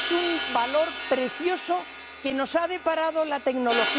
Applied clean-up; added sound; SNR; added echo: none; Bell + Crash cymbal; 7 dB; none.